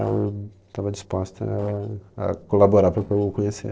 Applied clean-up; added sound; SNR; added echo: neural separator model SepFormer DNS4.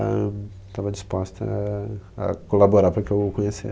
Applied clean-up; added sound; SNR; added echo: none; none; none; none.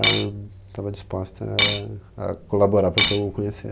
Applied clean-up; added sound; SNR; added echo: none; Cutlery, silverware / Dishes, pots, and pans; -2 dB; none.